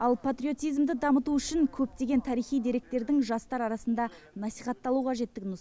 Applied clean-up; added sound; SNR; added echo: none; none; none; none.